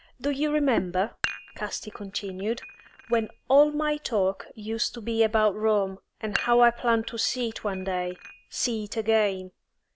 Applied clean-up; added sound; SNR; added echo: none; Dishes, pots, and pans; 14 dB; none.